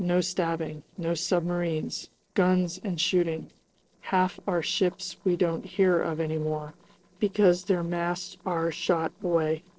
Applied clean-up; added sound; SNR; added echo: neural separator model SepFormer DNS4.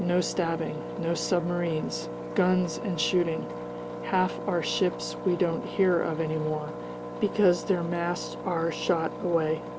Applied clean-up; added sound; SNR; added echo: none; Engine; 8 dB; none.